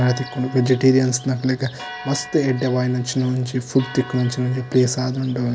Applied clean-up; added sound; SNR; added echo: none; Church bell; 18 dB; none.